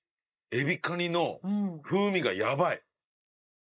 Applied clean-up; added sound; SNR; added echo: neural mask model Resemble Enhance denoiser.